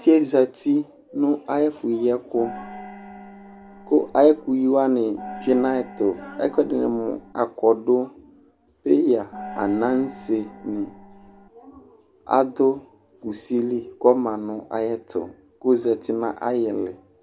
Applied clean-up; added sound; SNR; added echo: none; Gong; 16 dB; none.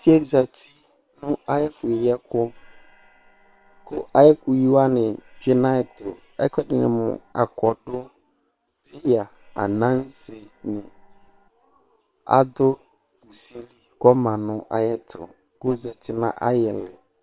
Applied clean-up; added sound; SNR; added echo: neural separator model SepFormer WHAM!.